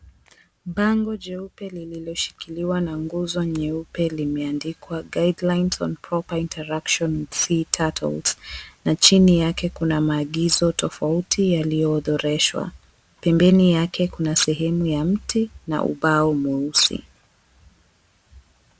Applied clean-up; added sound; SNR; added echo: none; none; none; none.